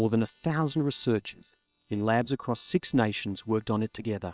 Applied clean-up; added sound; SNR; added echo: neural separator model SepFormer WHAM!.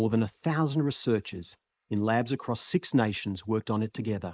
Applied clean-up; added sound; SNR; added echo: neural mask model Resemble Enhance denoiser.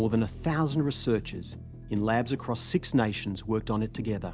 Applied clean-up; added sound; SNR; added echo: none; none; none; none.